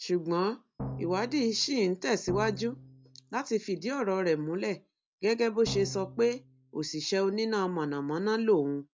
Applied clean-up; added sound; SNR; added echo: none; Drum; 12 dB; none.